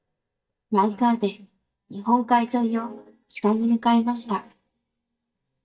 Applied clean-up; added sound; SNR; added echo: neural mask model DeepFilterNet 3.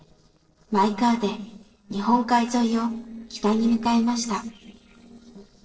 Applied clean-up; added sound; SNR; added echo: neural separator model SepFormer DNS4.